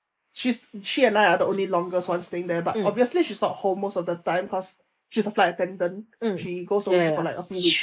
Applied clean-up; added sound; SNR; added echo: neural mask model Resemble Enhance denoiser.